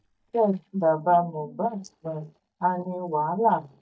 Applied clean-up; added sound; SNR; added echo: neural mask model DeepFilterNet 3.